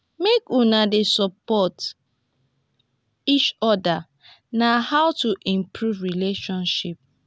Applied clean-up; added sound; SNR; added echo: none; none; none; none.